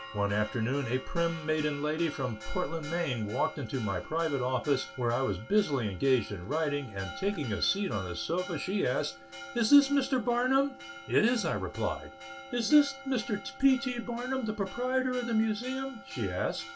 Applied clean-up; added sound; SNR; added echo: none; Church bell; 15 dB; reverberation time 0.2 s.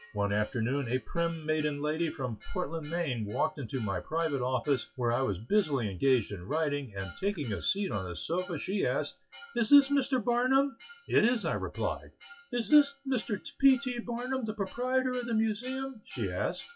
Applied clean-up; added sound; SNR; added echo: classical method WPE with log-MMSE.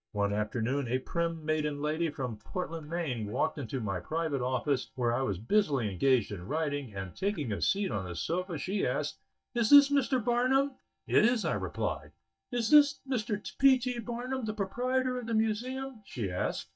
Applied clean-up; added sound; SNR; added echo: neural mask model DeepFilterNet 3.